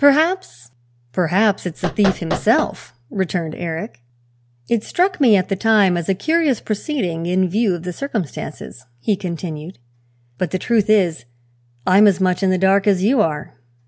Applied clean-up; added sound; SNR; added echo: none; Knock; 7 dB; none.